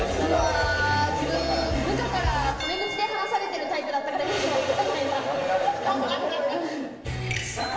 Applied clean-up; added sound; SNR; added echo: none; none; none; reverberation time 0.9 s.